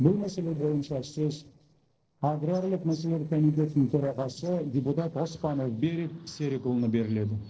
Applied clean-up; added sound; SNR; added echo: neural separator model SepFormer DNS4.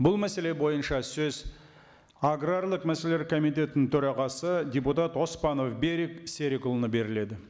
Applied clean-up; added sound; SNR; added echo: none; none; none; none.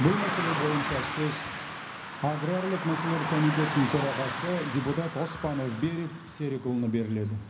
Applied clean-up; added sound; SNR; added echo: none; Car passing by / Traffic noise, roadway noise; 5 dB; reverberation time 0.5 s.